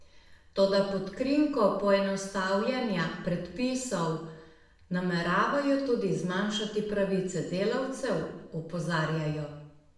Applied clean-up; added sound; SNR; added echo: none; none; none; reverberation time 0.7 s.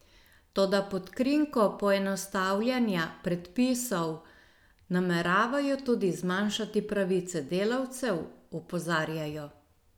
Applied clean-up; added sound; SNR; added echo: none; none; none; none.